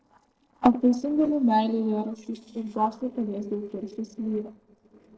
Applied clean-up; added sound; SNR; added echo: neural separator model SepFormer DNS4.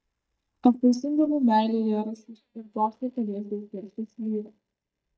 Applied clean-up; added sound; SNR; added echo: neural mask model DeepFilterNet 3.